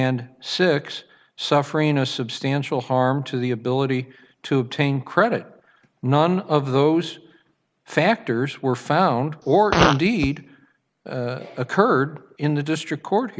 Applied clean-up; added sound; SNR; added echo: none; Fart; 3 dB; none.